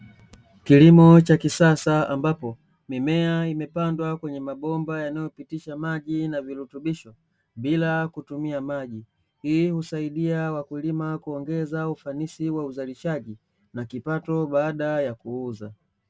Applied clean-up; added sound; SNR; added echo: none; none; none; none.